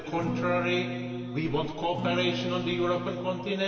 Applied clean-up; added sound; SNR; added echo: none; Acoustic guitar / Strum; 5 dB; reverberation time 2.6 s.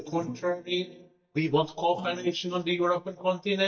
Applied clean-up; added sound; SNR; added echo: neural mask model DeepFilterNet 3.